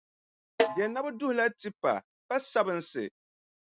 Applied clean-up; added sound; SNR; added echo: neural mask model RNNoise.